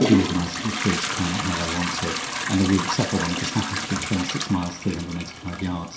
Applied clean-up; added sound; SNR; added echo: none; Trickle, dribble / Toilet flush / Hiss; 3 dB; reverberation time 0.7 s.